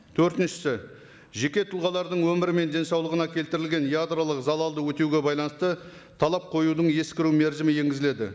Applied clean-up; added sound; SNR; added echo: none; none; none; none.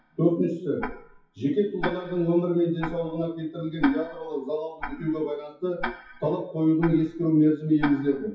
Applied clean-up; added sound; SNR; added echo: classical method WPE with log-MMSE.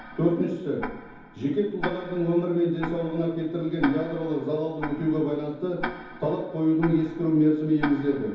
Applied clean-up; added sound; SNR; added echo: none; Tick-tock; 13 dB; reverberation time 0.9 s.